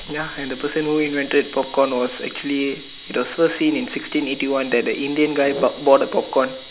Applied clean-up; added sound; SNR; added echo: none; Camera; 17 dB; none.